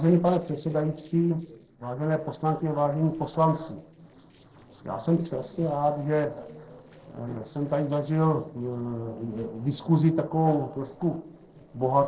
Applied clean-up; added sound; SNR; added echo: neural separator model SepFormer DNS4.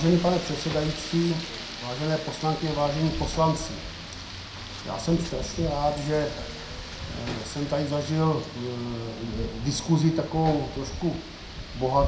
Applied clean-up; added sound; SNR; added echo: none; Rain; 9 dB; reverberation time 0.4 s.